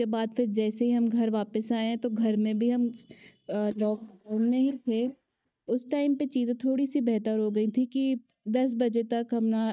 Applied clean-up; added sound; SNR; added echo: neural mask model DeepFilterNet 3.